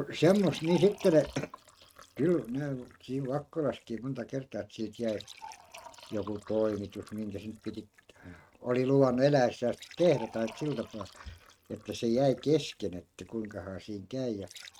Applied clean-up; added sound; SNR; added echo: neural mask model RNNoise.